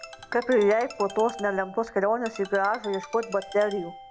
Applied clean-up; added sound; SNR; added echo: none; Ringtone; 16 dB; none.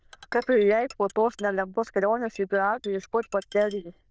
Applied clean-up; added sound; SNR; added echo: neural diffusion model UNIVERSE++.